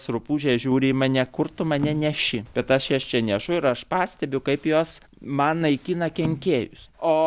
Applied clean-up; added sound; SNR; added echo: none; Percussion; 15 dB; none.